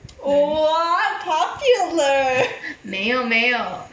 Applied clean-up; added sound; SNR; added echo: none; none; none; none.